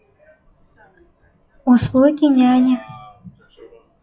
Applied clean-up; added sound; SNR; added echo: classical method WPE with log-MMSE.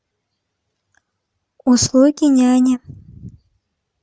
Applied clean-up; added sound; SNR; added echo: none; none; none; none.